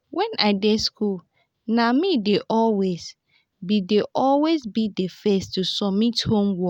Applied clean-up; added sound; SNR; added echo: none; none; none; none.